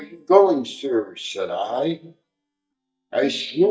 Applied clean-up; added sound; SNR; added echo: neural mask model DeepFilterNet 3.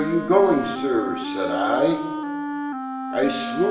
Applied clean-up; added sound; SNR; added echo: none; Wind instrument, woodwind instrument; 6 dB; reverberation time 1.0 s.